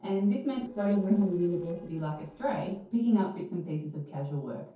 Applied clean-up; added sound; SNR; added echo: neural separator model SepFormer DNS4.